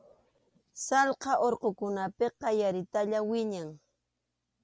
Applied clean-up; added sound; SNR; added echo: none; none; none; none.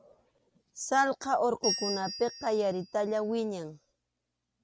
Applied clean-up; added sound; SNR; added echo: none; Bell; 8 dB; none.